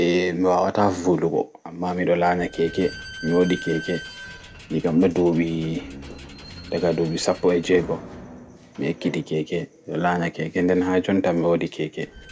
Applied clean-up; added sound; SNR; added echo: none; Squeak / Slam; 18 dB; none.